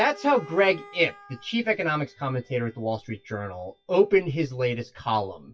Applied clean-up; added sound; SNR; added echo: classical method WPE with log-MMSE.